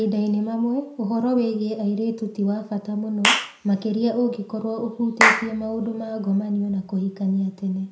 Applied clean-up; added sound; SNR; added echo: none; Clapping / Chirp, tweet; 5 dB; reverberation time 0.5 s.